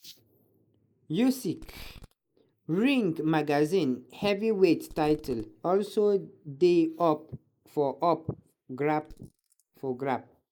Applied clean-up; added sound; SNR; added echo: neural mask model Resemble Enhance denoiser.